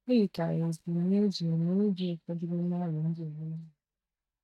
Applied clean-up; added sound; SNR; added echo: neural mask model DeepFilterNet 3.